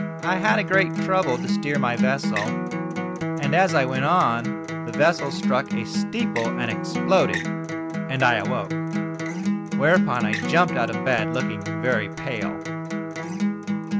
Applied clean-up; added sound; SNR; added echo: none; Acoustic guitar; 1 dB; none.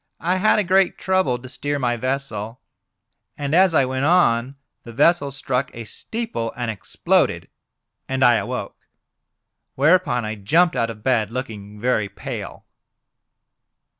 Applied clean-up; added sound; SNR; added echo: none; none; none; none.